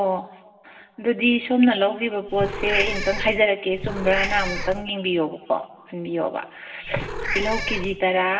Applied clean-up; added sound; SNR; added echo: none; Meow / Purr; 4 dB; reverberation time 1.7 s.